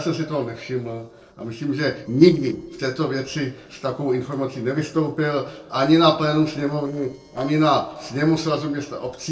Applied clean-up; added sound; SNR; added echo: neural separator model SepFormer DNS4.